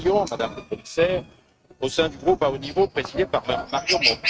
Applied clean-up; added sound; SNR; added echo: neural mask model RNNoise.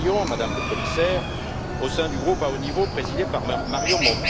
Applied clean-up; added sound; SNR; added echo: none; Chicken, rooster; 0 dB; none.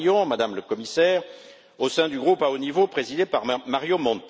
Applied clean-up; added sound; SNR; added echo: none; none; none; none.